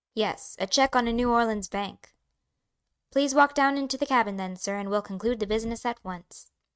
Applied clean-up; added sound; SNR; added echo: neural mask model RNNoise.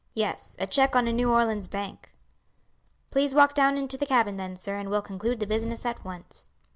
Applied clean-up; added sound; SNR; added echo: none; Purr; 15 dB; none.